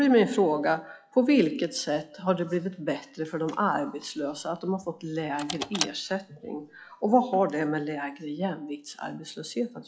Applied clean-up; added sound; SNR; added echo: classical method log-MMSE.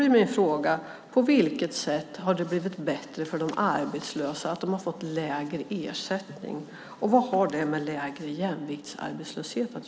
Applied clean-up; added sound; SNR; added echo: none; none; none; none.